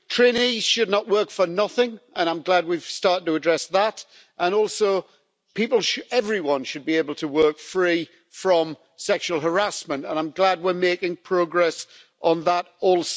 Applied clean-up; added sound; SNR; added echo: none; none; none; none.